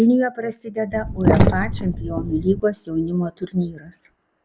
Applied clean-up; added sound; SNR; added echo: none; Sink (filling or washing); -3 dB; none.